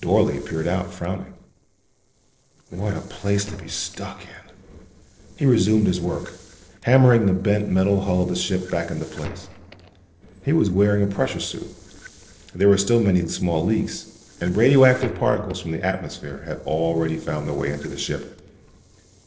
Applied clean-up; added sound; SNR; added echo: neural separator model SepFormer DNS4.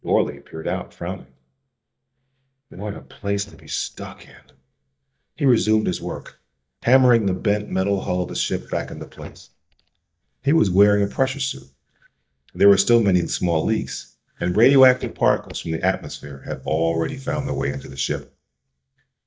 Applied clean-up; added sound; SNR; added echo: neural mask model DeepFilterNet 3.